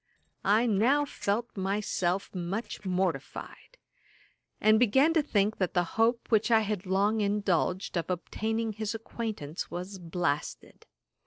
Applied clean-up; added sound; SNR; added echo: neural separator model SepFormer DNS4.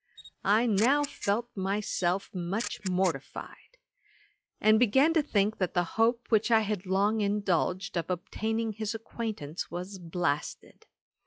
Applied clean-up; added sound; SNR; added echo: classical method log-MMSE.